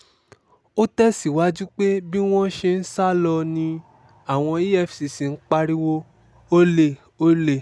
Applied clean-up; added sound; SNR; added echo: none; none; none; none.